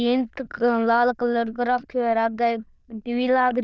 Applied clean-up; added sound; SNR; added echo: neural diffusion model UNIVERSE++.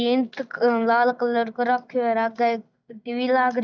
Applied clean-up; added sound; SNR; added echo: neural mask model DeepFilterNet 3.